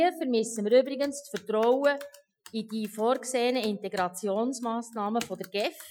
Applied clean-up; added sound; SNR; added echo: classical method Wiener filter.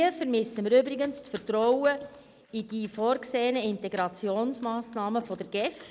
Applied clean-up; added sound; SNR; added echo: neural mask model Resemble Enhance denoiser.